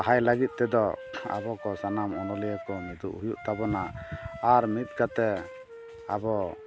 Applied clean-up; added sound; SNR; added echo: none; Wind instrument, woodwind instrument; 14 dB; none.